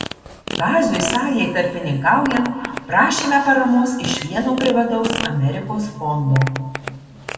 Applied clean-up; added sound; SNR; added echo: none; Fart; 11 dB; reverberation time 1.9 s.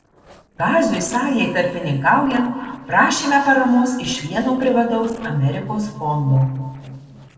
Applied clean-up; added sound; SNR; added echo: neural separator model SepFormer DNS4.